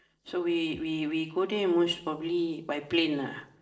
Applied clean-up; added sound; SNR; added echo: neural separator model SepFormer DNS4.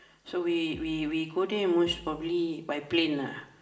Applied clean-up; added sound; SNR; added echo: none; Bass drum; 19 dB; reverberation time 0.9 s.